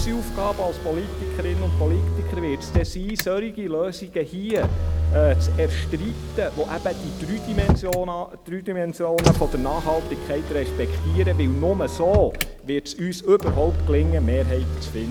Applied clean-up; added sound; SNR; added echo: none; Motor vehicle (road); -1 dB; none.